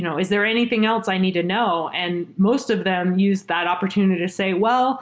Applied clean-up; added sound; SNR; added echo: none; none; none; none.